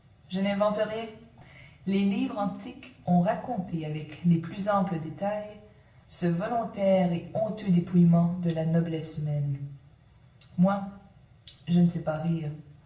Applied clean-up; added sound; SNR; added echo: none; none; none; reverberation time 0.7 s.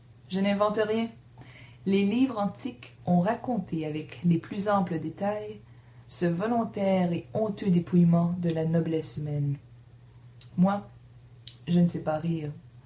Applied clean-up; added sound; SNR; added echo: none; none; none; none.